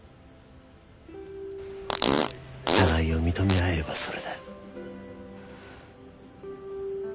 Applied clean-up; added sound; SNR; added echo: none; Fart; -1 dB; none.